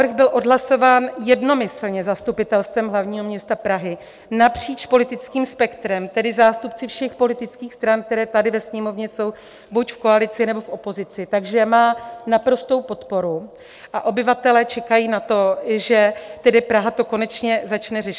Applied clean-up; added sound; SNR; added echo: none; none; none; none.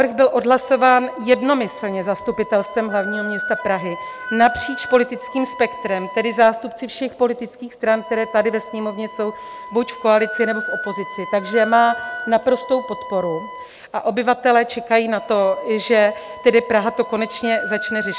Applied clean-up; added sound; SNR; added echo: none; Wind instrument, woodwind instrument; 13 dB; none.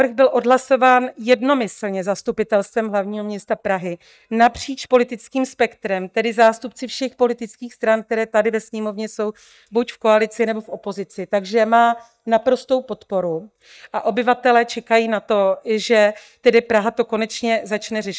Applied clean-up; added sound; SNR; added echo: neural mask model DeepFilterNet 3.